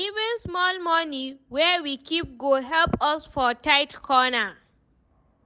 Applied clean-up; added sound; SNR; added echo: none; none; none; none.